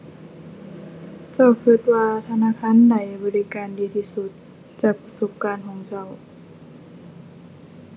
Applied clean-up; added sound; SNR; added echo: none; none; none; none.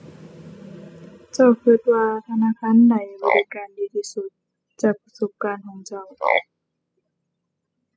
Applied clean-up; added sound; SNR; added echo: classical method spectral subtraction.